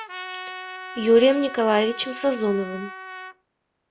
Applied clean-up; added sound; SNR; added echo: none; Trumpet; 14 dB; none.